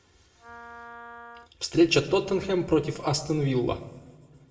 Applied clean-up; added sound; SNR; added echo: none; Wind instrument, woodwind instrument; 19 dB; reverberation time 0.8 s.